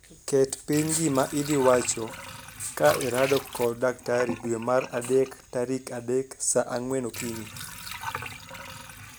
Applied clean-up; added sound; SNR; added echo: none; Sink (filling or washing) / Water; 12 dB; none.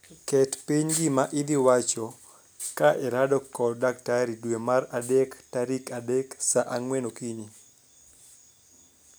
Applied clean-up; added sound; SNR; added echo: none; none; none; none.